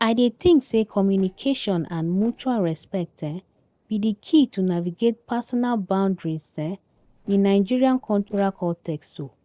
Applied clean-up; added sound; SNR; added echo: neural separator model SepFormer DNS4.